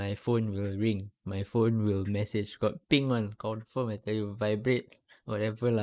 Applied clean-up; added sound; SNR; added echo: none; none; none; none.